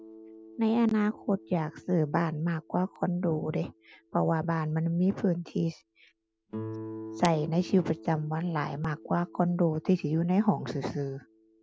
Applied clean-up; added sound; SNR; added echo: none; Guitar; 18 dB; none.